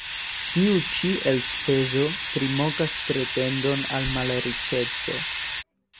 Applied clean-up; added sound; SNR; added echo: none; Hiss; -2 dB; none.